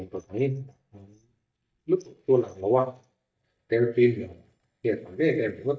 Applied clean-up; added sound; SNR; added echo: neural mask model DeepFilterNet 3.